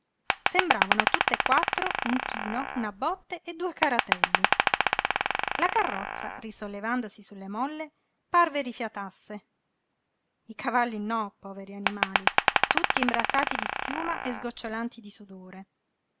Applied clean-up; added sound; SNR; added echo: none; Glass; -4 dB; none.